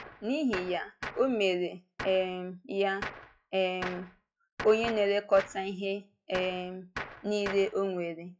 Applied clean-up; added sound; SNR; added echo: classical method log-MMSE.